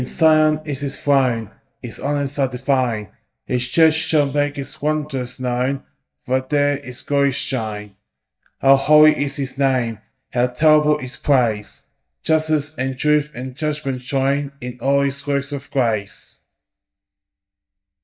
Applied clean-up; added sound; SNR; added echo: neural mask model DeepFilterNet 3.